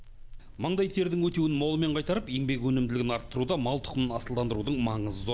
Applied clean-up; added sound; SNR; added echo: none; Crackle; 16 dB; none.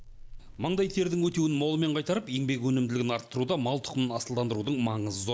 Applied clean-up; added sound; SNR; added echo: neural mask model Resemble Enhance denoiser.